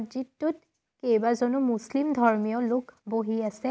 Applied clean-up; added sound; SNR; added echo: none; none; none; none.